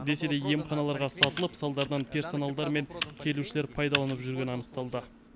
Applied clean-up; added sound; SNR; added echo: none; Computer keyboard; 7 dB; none.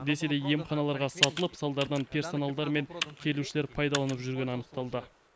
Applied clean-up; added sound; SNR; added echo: neural mask model Resemble Enhance denoiser.